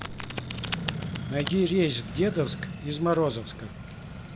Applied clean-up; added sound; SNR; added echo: none; Accelerating, revving, vroom + Domestic sounds, home sounds; 5 dB; none.